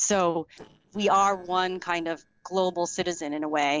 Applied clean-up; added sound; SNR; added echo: neural separator model SepFormer DNS4.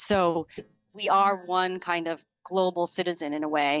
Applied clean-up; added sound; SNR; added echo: neural mask model DeepFilterNet 3.